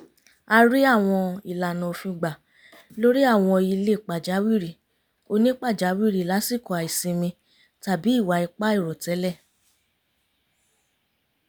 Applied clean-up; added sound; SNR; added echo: none; none; none; none.